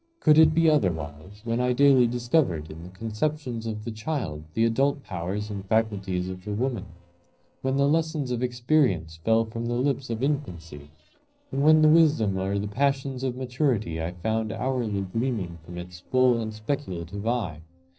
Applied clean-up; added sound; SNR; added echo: neural separator model SepFormer DNS4.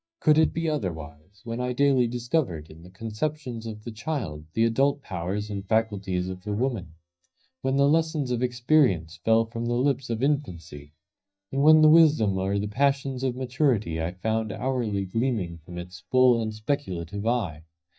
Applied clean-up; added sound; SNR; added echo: neural mask model DeepFilterNet 3.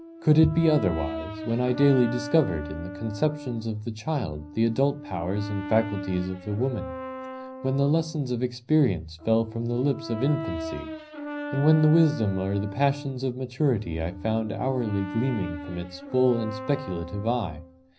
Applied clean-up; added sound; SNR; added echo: none; Brass instrument; 11 dB; reverberation time 0.5 s.